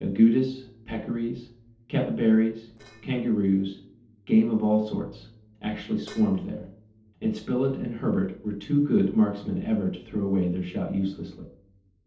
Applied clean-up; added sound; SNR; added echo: neural separator model SepFormer DNS4.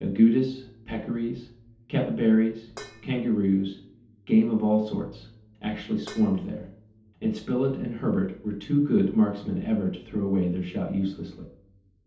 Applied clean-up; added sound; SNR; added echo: none; Dishes, pots, and pans; 19 dB; reverberation time 0.6 s.